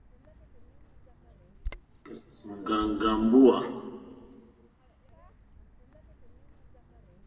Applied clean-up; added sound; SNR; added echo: none; Bird vocalization, bird call, bird song; 18 dB; reverberation time 1.4 s.